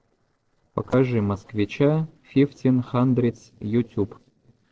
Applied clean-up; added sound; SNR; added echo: neural separator model SepFormer DNS4.